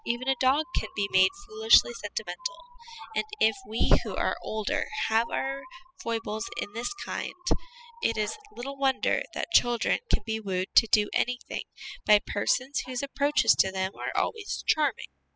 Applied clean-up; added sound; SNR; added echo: classical method spectral subtraction.